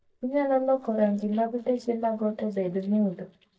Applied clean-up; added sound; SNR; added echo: neural mask model DeepFilterNet 3.